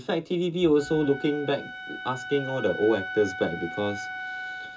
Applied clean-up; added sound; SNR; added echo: none; Wind instrument, woodwind instrument; 10 dB; reverberation time 0.2 s.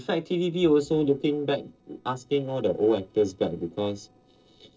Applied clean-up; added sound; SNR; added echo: neural separator model SepFormer DNS4.